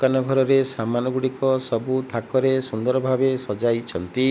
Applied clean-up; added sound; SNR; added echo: none; none; none; none.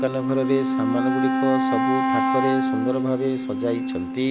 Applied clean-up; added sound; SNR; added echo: none; Wind instrument, woodwind instrument; -3 dB; none.